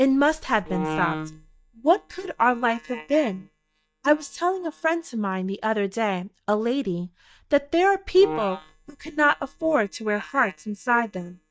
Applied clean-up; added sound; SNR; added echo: neural mask model DeepFilterNet 3.